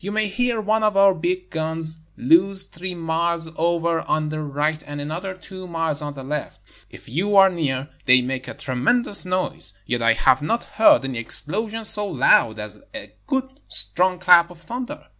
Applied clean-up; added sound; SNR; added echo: none; none; none; none.